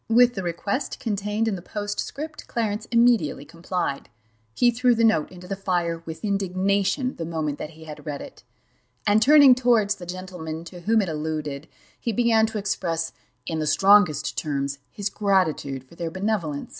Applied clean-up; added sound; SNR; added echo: none; none; none; none.